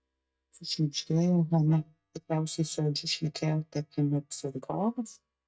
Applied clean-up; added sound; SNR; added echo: neural mask model DeepFilterNet 3.